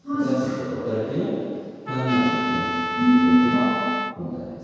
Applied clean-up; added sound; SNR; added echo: none; Trumpet; 6 dB; reverberation time 2.0 s.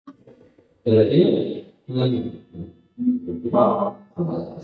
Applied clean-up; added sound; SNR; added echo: neural mask model DeepFilterNet 3.